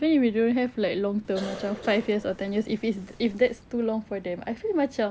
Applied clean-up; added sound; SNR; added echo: none; Cough; 16 dB; none.